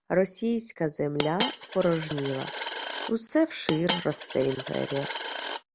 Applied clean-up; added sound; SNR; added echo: none; Coin (dropping); 6 dB; none.